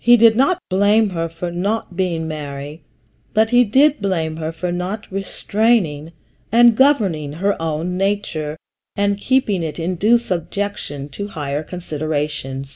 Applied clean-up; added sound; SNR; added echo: none; none; none; none.